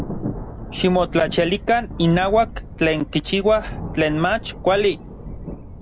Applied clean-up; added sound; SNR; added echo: none; Thunder; 11 dB; none.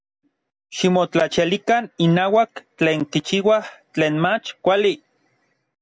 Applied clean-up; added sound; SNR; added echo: none; none; none; none.